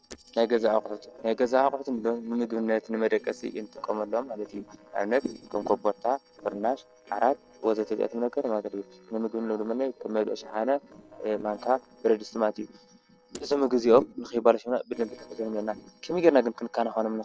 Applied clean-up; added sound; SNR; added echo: neural separator model SepFormer DNS4.